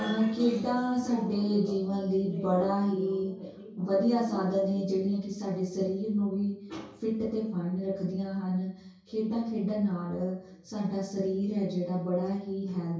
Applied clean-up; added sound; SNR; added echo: none; none; none; reverberation time 0.6 s.